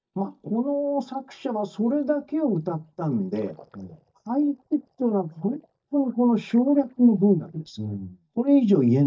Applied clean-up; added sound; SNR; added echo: neural mask model DeepFilterNet 3.